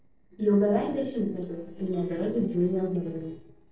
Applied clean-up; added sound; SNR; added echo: neural separator model SepFormer DNS4.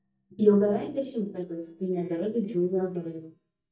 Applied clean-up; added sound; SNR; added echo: neural mask model DeepFilterNet 3.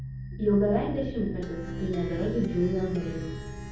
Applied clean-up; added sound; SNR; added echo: none; Plucked string instrument; 6 dB; reverberation time 0.9 s.